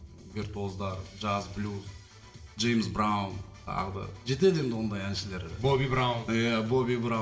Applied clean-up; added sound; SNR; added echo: none; none; none; reverberation time 1.5 s.